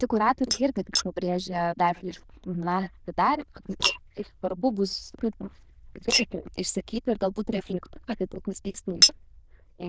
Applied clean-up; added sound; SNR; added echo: neural diffusion model UNIVERSE++.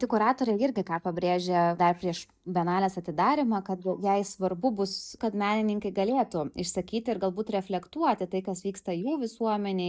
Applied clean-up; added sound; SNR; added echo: neural mask model DeepFilterNet 3.